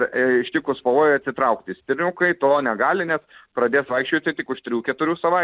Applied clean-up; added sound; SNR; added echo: none; none; none; none.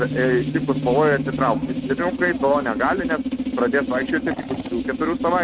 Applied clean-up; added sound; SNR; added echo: neural mask model RNNoise.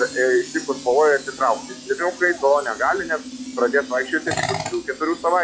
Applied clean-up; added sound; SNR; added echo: classical method log-MMSE.